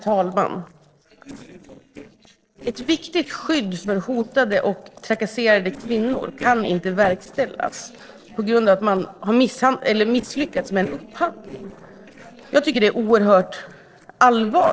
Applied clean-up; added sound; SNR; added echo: neural separator model SepFormer DNS4.